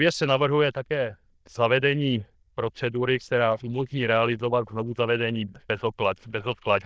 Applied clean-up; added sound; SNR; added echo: neural diffusion model UNIVERSE++.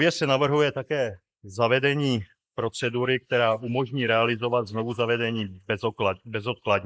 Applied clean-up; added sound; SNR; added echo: neural mask model Resemble Enhance denoiser.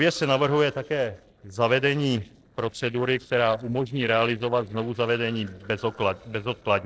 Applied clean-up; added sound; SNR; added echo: neural separator model SepFormer DNS4.